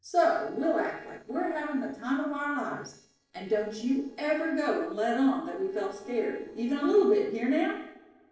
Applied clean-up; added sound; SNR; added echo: neural separator model SepFormer DNS4.